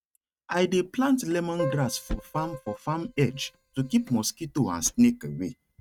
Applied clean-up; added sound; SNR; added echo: neural mask model RNNoise.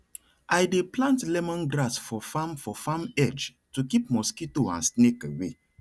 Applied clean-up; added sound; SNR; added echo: none; none; none; none.